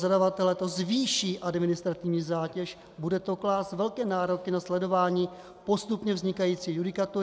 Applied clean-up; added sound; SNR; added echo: none; none; none; none.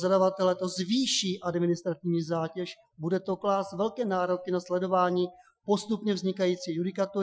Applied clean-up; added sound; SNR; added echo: classical method Wiener filter.